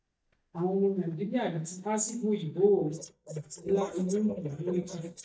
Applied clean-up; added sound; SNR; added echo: neural mask model DeepFilterNet 3.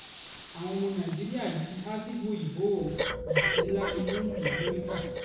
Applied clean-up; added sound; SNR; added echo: none; Breathing; 1 dB; reverberation time 1.0 s.